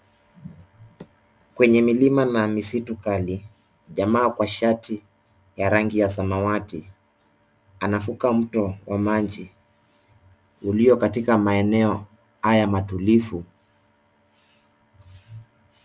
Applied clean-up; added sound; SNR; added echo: none; none; none; none.